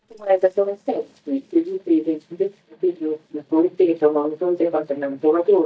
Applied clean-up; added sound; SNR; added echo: neural mask model DeepFilterNet 3.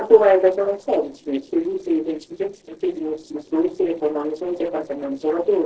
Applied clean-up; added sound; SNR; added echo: neural separator model SepFormer DNS4.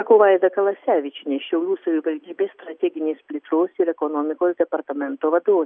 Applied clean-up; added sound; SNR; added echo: none; none; none; none.